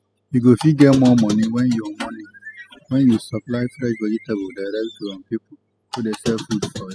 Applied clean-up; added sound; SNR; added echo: classical method spectral subtraction.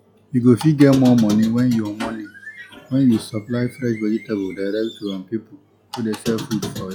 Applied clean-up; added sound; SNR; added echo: classical method log-MMSE.